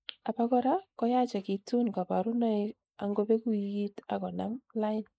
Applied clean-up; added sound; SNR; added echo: neural mask model Resemble Enhance denoiser.